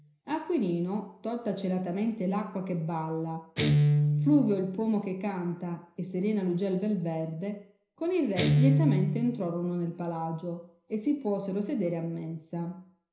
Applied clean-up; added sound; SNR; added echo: none; Guitar; 2 dB; reverberation time 0.5 s.